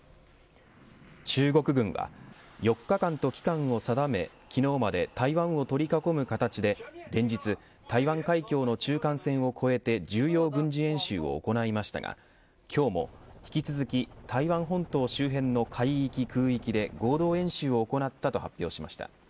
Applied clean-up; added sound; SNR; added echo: none; none; none; none.